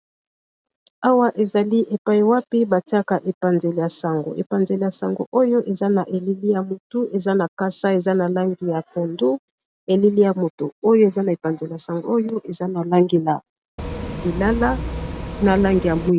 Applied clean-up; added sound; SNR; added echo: none; Bus; 7 dB; none.